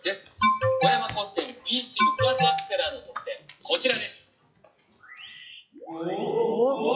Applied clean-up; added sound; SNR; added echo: classical method log-MMSE.